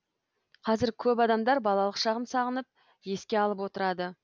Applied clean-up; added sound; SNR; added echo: none; none; none; none.